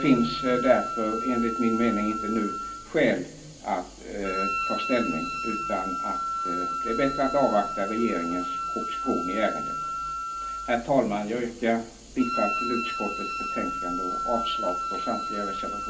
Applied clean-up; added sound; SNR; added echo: none; Wind instrument, woodwind instrument; 4 dB; reverberation time 0.3 s.